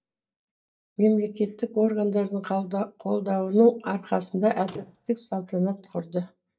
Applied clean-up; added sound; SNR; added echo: neural mask model DeepFilterNet 3.